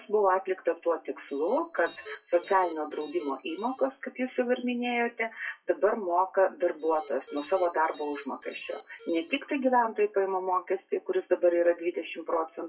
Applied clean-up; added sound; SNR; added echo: classical method WPE with log-MMSE.